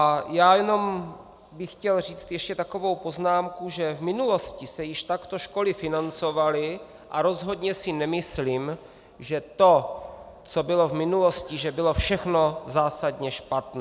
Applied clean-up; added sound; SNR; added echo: none; none; none; none.